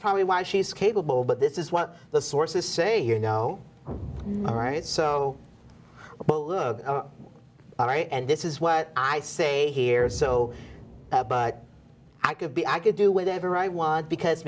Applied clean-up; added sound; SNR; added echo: none; Explosion; 17 dB; none.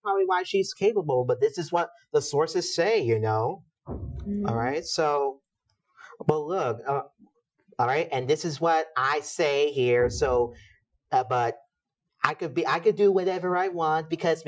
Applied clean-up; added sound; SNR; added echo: classical method Wiener filter.